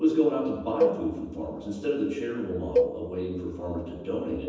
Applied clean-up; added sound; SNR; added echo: none; Cowbell; 3 dB; reverberation time 1.1 s.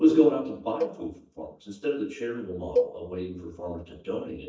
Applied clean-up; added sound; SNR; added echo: neural mask model DeepFilterNet 3.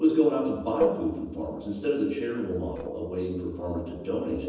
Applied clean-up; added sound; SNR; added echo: neural separator model SepFormer DNS4.